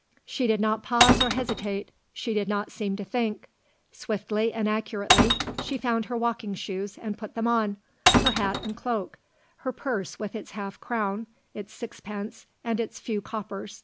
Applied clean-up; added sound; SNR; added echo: none; Glass; -5 dB; none.